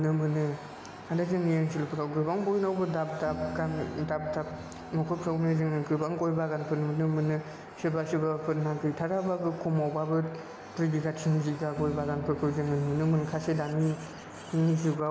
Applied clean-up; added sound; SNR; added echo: none; Printer + Piano; 16 dB; none.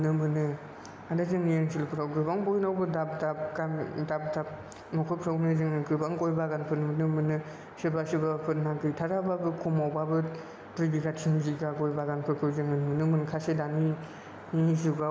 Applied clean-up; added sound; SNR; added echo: none; none; none; none.